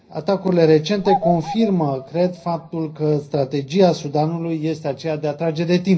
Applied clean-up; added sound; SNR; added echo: none; Bird vocalization, bird call, bird song; 9 dB; reverberation time 0.5 s.